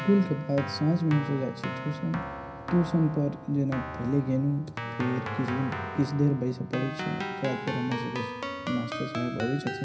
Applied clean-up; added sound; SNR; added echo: none; Keyboard (musical); 8 dB; reverberation time 0.5 s.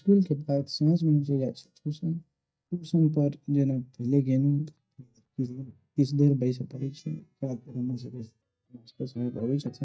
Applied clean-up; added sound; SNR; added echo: neural mask model DeepFilterNet 3.